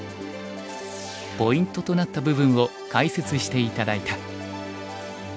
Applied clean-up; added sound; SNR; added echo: none; none; none; none.